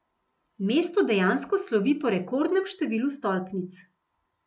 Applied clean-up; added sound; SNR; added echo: none; none; none; none.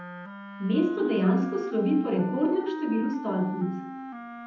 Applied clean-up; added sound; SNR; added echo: none; Wind instrument, woodwind instrument; 11 dB; reverberation time 0.8 s.